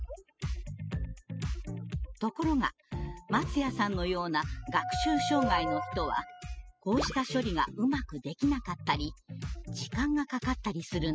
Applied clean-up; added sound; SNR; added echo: classical method spectral subtraction.